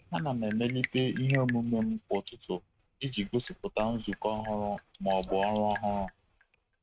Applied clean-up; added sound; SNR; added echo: neural mask model RNNoise.